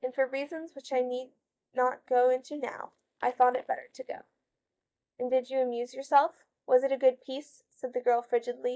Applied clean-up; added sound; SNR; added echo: neural mask model DeepFilterNet 3.